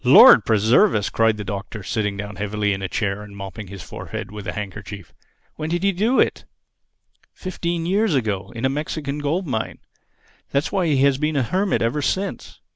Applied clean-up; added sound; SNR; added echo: none; none; none; none.